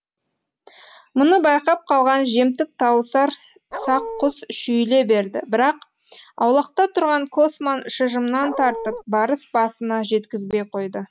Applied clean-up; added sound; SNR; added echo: none; Dog; 9 dB; none.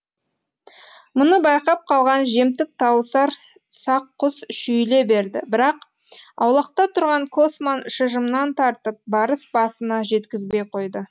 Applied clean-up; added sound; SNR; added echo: none; none; none; none.